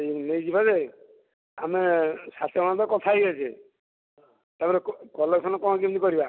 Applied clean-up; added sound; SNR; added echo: none; none; none; none.